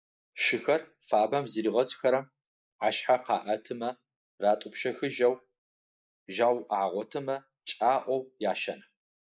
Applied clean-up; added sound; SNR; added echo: neural mask model Resemble Enhance denoiser.